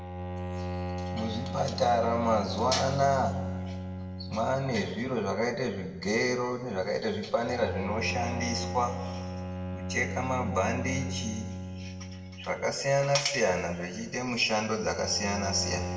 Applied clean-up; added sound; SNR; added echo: none; Bowed string instrument; 6 dB; reverberation time 1.3 s.